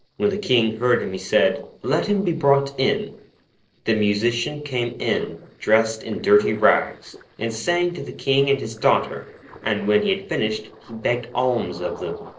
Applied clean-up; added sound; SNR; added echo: neural separator model SepFormer DNS4.